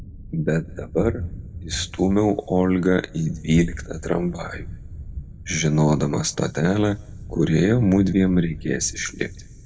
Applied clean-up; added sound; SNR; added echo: none; Thunder; 13 dB; reverberation time 2.1 s.